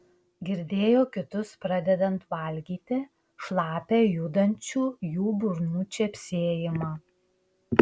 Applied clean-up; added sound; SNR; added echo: none; none; none; none.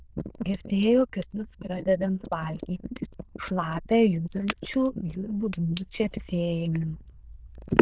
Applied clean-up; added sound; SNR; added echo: neural diffusion model UNIVERSE++.